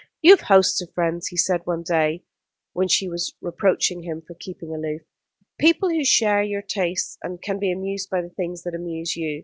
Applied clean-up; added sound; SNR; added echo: none; none; none; none.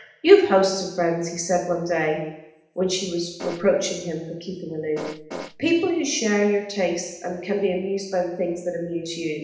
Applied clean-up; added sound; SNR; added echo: none; Fart; 11 dB; reverberation time 0.8 s.